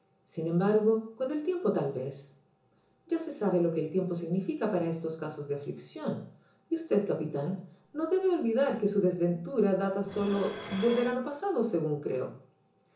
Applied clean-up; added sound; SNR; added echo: none; Dishes, pots, and pans; 16 dB; reverberation time 0.8 s.